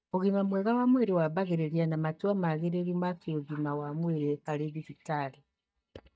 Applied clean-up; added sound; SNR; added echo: neural mask model DeepFilterNet 3.